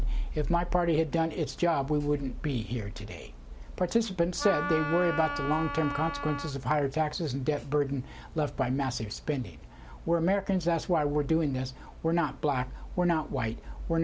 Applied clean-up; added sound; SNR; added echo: none; Wind instrument, woodwind instrument; 6 dB; none.